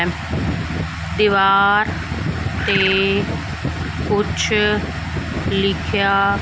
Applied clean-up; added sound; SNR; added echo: none; Bird; 6 dB; none.